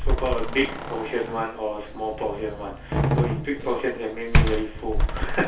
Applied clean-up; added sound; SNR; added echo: none; Slam; -3 dB; reverberation time 0.3 s.